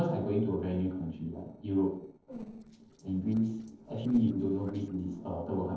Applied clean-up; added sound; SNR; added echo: neural separator model SepFormer DNS4.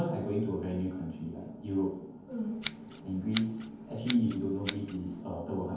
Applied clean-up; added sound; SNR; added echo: none; Scissors; 2 dB; reverberation time 0.9 s.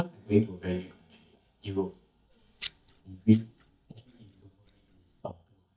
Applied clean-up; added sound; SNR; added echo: neural mask model DeepFilterNet 3.